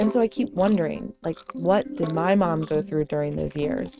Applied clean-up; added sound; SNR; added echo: neural mask model RNNoise.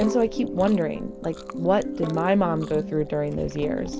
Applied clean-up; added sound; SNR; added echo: none; Bowed string instrument + Chewing, mastication; 15 dB; none.